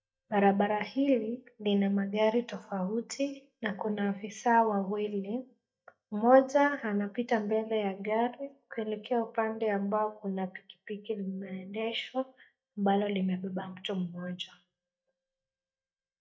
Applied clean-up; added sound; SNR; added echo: neural mask model DeepFilterNet 3.